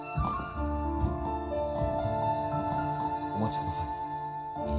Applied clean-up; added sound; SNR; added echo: none; none; none; reverberation time 2.0 s.